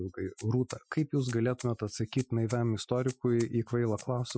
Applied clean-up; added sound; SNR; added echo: classical method Wiener filter.